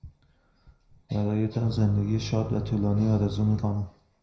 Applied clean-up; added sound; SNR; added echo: none; Bowed string instrument; 8 dB; reverberation time 0.5 s.